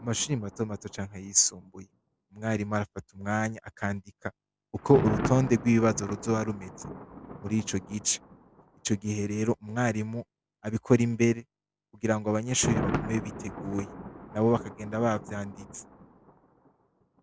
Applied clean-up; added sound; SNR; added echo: none; Thunder; 10 dB; none.